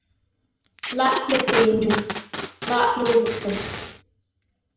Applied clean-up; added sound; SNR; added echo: none; Packing tape, duct tape; 5 dB; reverberation time 0.8 s.